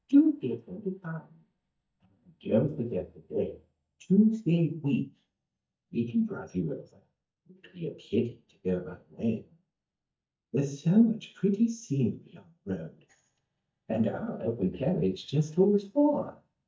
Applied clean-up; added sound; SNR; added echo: neural mask model DeepFilterNet 3.